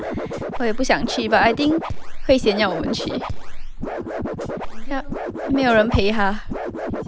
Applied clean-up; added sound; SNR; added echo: none; Scratching (performance technique); 3 dB; none.